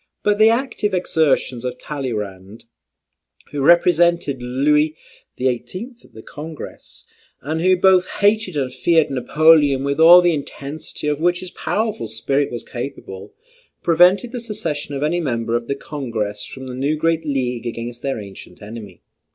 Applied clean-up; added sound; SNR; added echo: none; none; none; none.